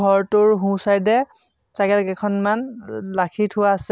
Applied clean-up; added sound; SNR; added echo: none; none; none; none.